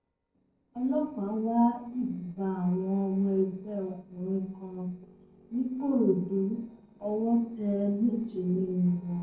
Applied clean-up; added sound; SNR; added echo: neural separator model SepFormer DNS4.